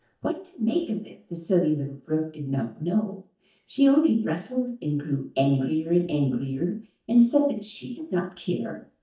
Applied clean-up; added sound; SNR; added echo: neural mask model DeepFilterNet 3.